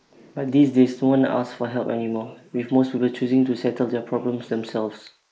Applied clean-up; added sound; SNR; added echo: neural mask model Resemble Enhance denoiser.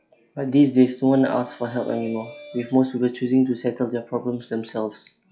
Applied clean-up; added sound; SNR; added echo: classical method log-MMSE.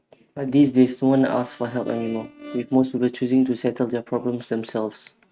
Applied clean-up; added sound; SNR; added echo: neural mask model RNNoise.